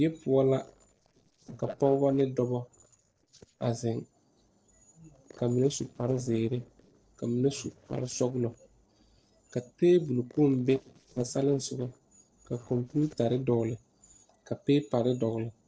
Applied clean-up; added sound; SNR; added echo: neural separator model SepFormer DNS4.